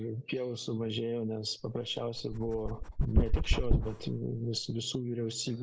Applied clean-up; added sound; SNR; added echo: none; Dog; -4 dB; none.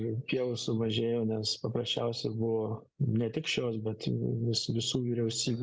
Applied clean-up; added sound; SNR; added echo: none; none; none; none.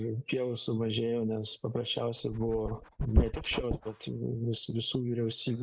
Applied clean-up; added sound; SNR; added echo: neural mask model RNNoise.